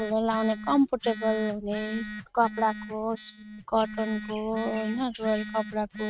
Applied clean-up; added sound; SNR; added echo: neural mask model RNNoise.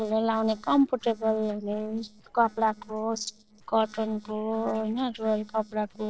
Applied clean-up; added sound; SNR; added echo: neural separator model SepFormer DNS4.